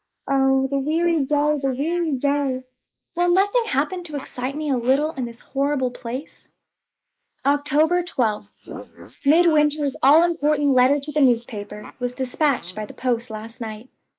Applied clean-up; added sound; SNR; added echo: neural mask model Resemble Enhance denoiser.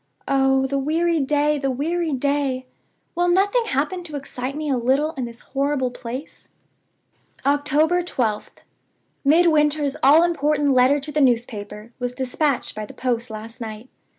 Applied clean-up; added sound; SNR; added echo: none; none; none; none.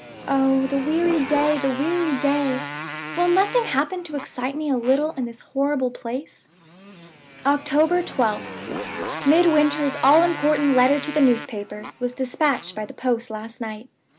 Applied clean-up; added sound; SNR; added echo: none; Motorcycle; 12 dB; none.